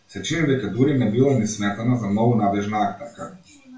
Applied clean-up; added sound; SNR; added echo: none; none; none; reverberation time 0.3 s.